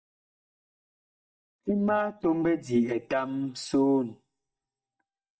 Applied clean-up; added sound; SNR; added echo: neural mask model DeepFilterNet 3.